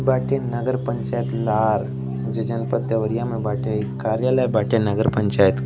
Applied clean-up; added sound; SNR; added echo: none; Organ; 4 dB; none.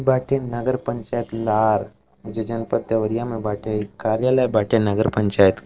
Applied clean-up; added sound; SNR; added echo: neural separator model SepFormer DNS4.